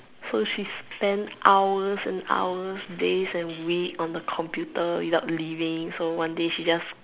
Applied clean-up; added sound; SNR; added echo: none; none; none; none.